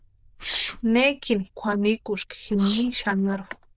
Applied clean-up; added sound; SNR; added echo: neural diffusion model UNIVERSE++.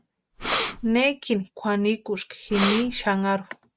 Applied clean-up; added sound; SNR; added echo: none; Breathing; -1 dB; none.